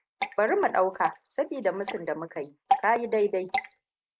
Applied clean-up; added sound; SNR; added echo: neural mask model Resemble Enhance denoiser.